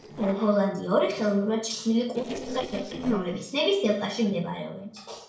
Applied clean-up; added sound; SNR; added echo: neural separator model SepFormer DNS4.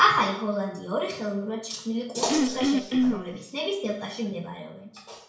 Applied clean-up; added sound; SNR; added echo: none; Cough; -3 dB; reverberation time 0.6 s.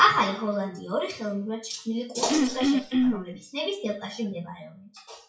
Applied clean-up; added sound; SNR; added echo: classical method WPE with log-MMSE.